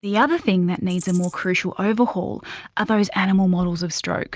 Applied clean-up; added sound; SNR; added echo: neural mask model DeepFilterNet 3.